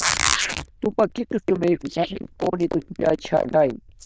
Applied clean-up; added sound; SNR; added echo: neural diffusion model UNIVERSE++.